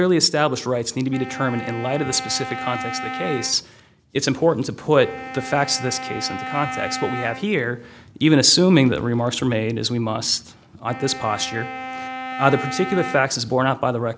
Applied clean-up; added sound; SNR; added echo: none; Wind instrument, woodwind instrument; 10 dB; none.